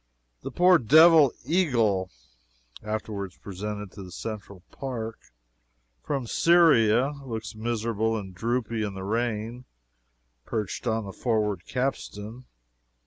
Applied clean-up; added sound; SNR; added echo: none; none; none; none.